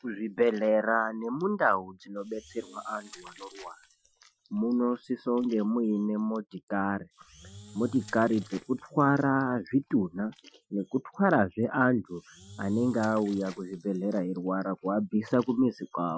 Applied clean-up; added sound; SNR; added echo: classical method Wiener filter.